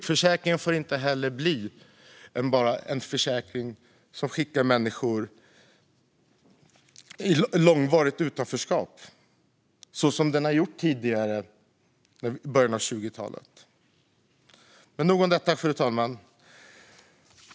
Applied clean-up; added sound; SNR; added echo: none; none; none; none.